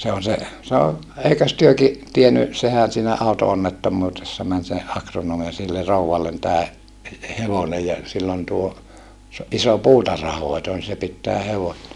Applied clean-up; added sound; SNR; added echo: none; none; none; none.